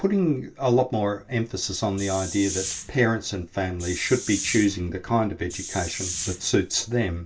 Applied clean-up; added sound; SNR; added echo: none; Hiss; 9 dB; reverberation time 0.2 s.